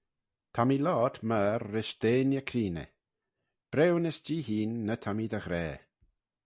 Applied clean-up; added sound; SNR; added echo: none; none; none; none.